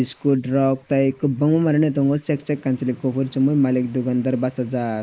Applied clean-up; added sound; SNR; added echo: neural mask model Resemble Enhance denoiser.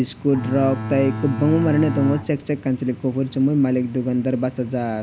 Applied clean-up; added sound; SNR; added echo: none; Bowed string instrument; 7 dB; none.